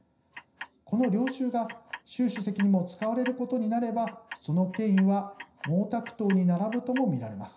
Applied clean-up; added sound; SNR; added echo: none; Clock; 17 dB; reverberation time 0.5 s.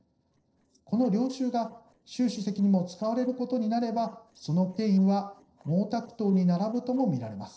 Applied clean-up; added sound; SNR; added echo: neural separator model SepFormer DNS4.